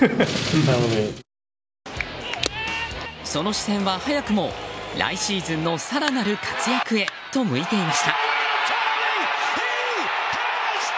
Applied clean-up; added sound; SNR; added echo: none; none; none; none.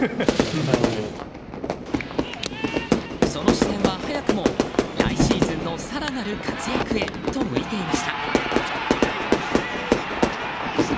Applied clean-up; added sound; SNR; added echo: none; Fire / Fireworks; -4 dB; none.